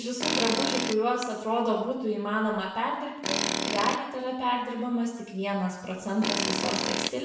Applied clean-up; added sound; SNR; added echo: none; Tools; 4 dB; reverberation time 0.8 s.